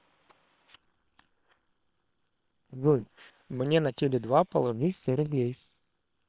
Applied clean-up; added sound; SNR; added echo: neural separator model SepFormer WHAM!.